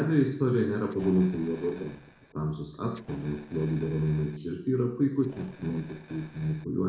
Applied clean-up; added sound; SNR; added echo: neural separator model SepFormer DNS4.